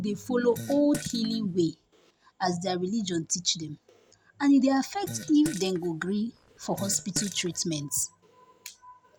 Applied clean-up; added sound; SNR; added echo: none; Fart; 13 dB; none.